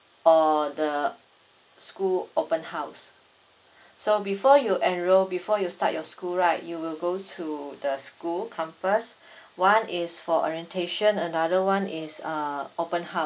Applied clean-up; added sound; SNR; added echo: none; none; none; none.